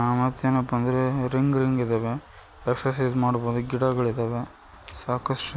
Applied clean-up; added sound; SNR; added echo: none; none; none; none.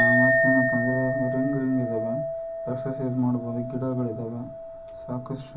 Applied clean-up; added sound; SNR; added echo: none; Chink, clink; -1 dB; reverberation time 0.4 s.